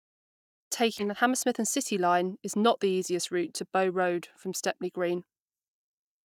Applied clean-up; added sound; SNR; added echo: neural mask model DeepFilterNet 3.